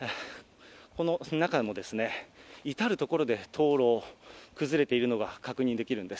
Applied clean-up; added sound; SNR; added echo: none; none; none; none.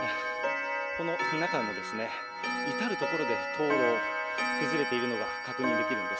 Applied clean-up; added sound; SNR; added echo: none; Clock; -3 dB; none.